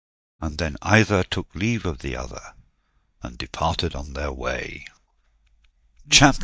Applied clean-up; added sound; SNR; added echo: neural mask model DeepFilterNet 3.